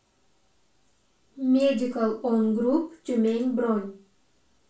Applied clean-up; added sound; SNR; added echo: none; none; none; reverberation time 0.3 s.